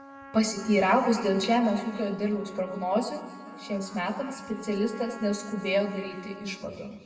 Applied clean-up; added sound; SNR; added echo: none; Trumpet; 17 dB; reverberation time 2.0 s.